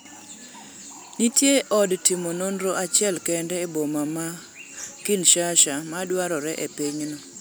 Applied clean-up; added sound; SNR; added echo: none; none; none; none.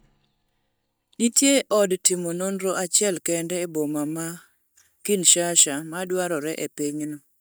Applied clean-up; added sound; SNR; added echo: neural mask model DeepFilterNet 3.